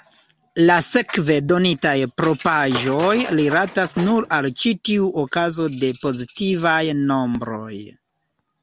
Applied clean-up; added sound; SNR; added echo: none; Tools; 14 dB; none.